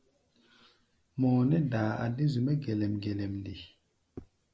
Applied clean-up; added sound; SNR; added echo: none; none; none; none.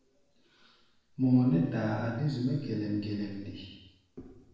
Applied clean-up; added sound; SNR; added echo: none; none; none; reverberation time 0.9 s.